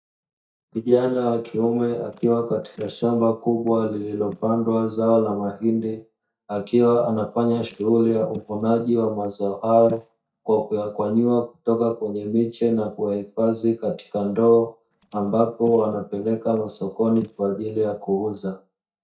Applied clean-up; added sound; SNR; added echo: neural mask model DeepFilterNet 3.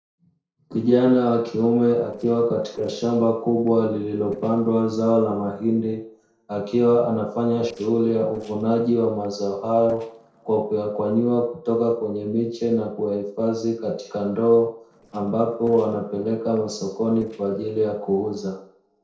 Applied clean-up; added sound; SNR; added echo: neural separator model SepFormer DNS4.